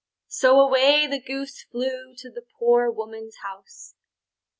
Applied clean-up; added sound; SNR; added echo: none; none; none; none.